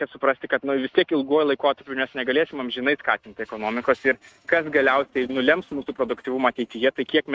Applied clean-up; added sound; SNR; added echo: neural mask model RNNoise.